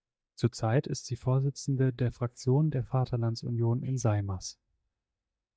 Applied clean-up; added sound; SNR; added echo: neural mask model DeepFilterNet 3.